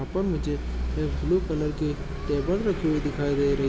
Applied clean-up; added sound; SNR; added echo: none; none; none; none.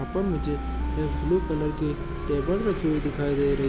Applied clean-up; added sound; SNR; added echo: none; Wind instrument, woodwind instrument; 14 dB; none.